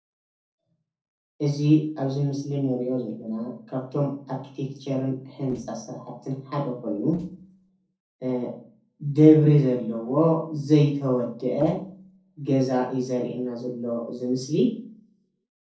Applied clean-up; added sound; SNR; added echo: neural separator model SepFormer DNS4.